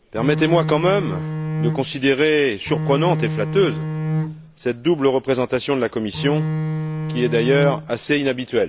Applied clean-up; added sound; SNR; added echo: none; Bowed string instrument; 4 dB; none.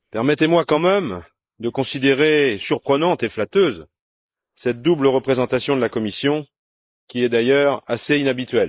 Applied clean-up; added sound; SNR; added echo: neural mask model Resemble Enhance denoiser.